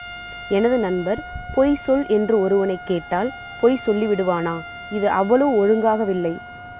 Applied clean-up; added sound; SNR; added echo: none; Trumpet; 16 dB; none.